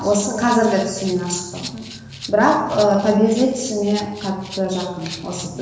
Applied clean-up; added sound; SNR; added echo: none; Rattle (instrument); 18 dB; reverberation time 1.1 s.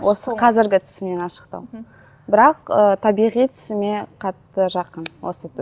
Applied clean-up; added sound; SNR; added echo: none; none; none; none.